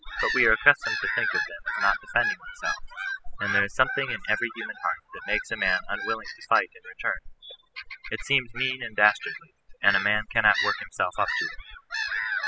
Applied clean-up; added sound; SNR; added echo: classical method spectral subtraction.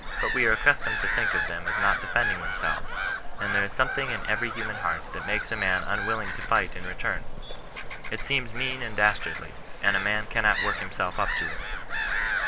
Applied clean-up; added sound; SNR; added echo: none; Gull, seagull / Bird vocalization, bird call, bird song; 1 dB; none.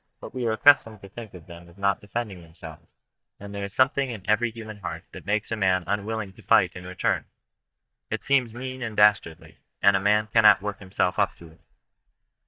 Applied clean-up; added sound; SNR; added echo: neural mask model DeepFilterNet 3.